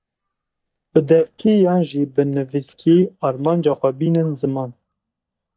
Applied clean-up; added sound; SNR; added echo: neural mask model DeepFilterNet 3.